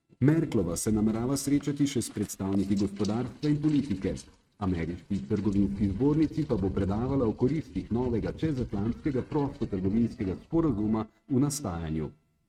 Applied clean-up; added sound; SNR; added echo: neural mask model RNNoise.